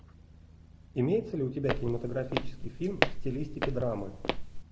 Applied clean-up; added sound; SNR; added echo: none; Walk, footsteps; -1 dB; none.